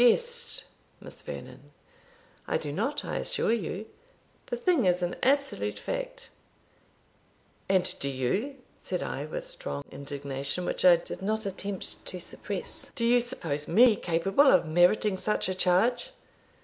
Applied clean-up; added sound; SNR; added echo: none; none; none; none.